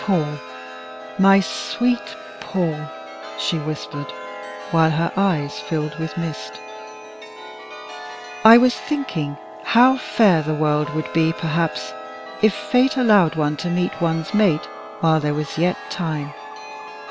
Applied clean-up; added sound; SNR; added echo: none; Chime; 13 dB; none.